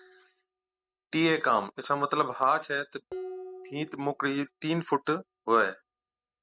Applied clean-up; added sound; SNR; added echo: neural mask model RNNoise.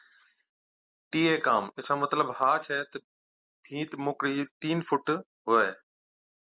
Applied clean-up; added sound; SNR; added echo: none; none; none; none.